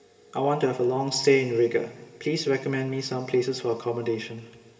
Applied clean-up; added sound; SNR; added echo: none; none; none; reverberation time 2.2 s.